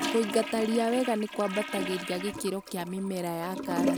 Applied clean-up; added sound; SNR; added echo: none; Toilet flush / Gurgling; 5 dB; none.